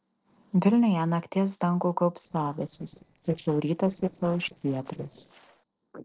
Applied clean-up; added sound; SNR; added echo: neural separator model SepFormer DNS4.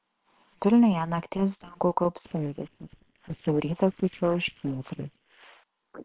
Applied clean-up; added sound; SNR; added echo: neural separator model SepFormer WHAM!.